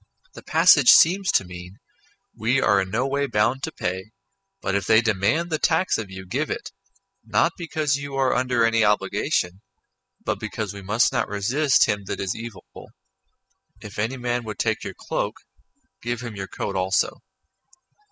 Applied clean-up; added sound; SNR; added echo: classical method spectral subtraction.